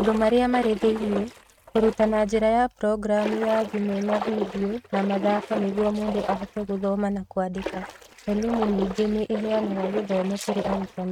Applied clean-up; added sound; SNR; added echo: neural mask model RNNoise.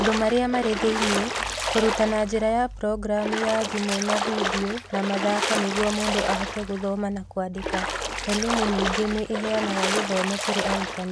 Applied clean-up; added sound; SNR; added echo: none; Splash, splatter; 3 dB; none.